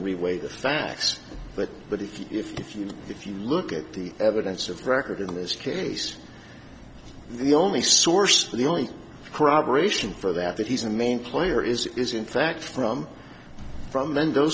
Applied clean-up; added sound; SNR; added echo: none; none; none; none.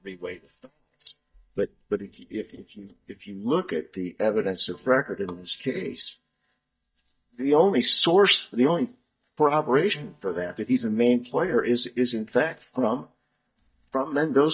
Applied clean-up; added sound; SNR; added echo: neural mask model DeepFilterNet 3.